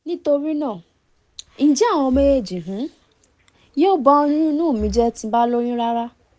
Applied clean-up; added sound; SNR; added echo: none; Breathing; 18 dB; none.